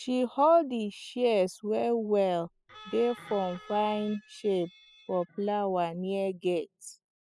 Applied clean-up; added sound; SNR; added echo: classical method spectral subtraction.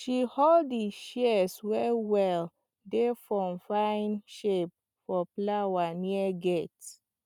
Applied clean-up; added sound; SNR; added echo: none; none; none; none.